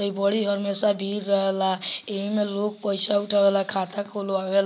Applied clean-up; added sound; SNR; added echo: none; none; none; none.